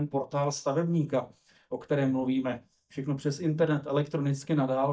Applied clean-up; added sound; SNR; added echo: neural mask model DeepFilterNet 3.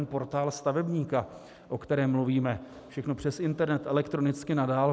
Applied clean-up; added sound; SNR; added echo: none; none; none; none.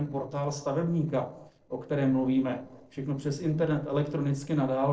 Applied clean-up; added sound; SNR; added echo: neural separator model SepFormer DNS4.